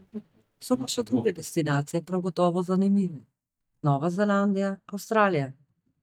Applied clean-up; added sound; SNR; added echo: neural mask model DeepFilterNet 3.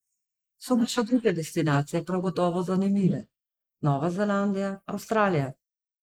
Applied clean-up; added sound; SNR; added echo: neural mask model Resemble Enhance denoiser.